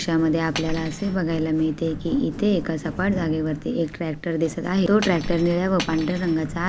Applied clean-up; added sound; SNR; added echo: none; Cutlery, silverware + Walk, footsteps; 11 dB; none.